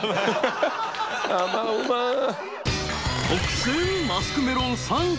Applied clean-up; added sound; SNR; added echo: none; none; none; none.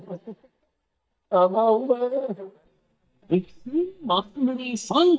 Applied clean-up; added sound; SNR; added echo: neural mask model DeepFilterNet 3.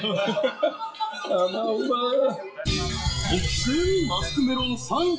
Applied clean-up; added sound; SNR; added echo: classical method WPE with log-MMSE.